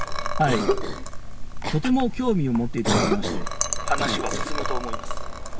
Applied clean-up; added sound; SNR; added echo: none; Cough + Liquid; -2 dB; none.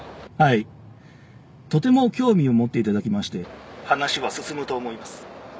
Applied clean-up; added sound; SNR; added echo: none; none; none; none.